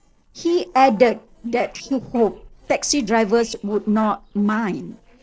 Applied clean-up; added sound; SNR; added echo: neural separator model SepFormer DNS4.